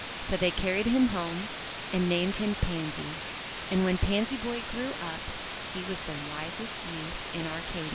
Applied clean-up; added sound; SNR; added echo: none; Water; 4 dB; none.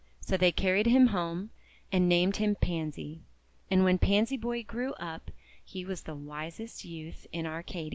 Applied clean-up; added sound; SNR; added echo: none; none; none; none.